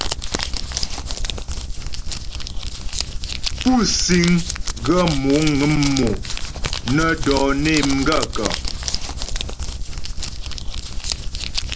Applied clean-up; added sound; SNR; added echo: none; Crumpling, crinkling; 1 dB; none.